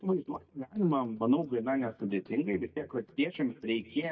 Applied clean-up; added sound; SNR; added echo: neural mask model DeepFilterNet 3.